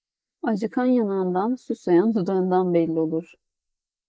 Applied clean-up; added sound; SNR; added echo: neural mask model Resemble Enhance denoiser.